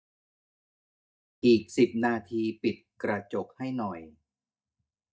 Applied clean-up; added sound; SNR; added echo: neural mask model DeepFilterNet 3.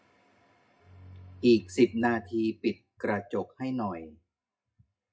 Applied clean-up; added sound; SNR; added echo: classical method WPE with log-MMSE.